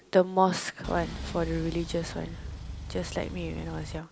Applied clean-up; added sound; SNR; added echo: none; Engine; 8 dB; none.